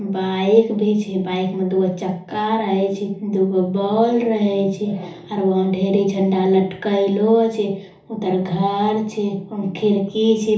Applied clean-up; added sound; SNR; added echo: none; none; none; reverberation time 0.7 s.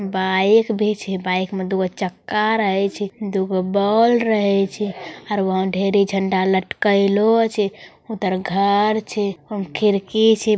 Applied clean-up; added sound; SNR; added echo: none; none; none; none.